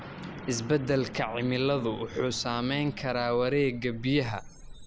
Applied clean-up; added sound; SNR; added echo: none; Truck; 14 dB; none.